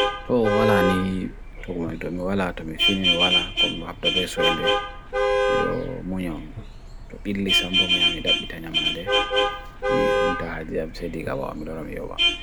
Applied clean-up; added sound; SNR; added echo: none; Vehicle horn, car horn, honking; -4 dB; none.